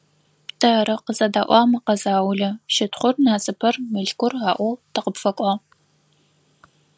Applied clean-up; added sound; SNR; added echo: none; none; none; none.